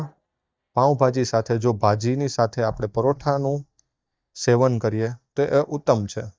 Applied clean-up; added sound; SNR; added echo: neural mask model DeepFilterNet 3.